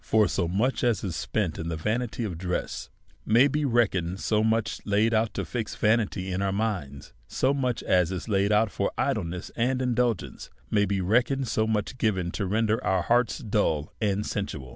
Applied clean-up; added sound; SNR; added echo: none; none; none; none.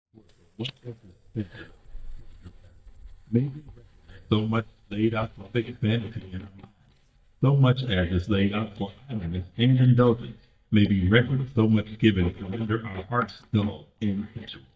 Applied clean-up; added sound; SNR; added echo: neural mask model DeepFilterNet 3.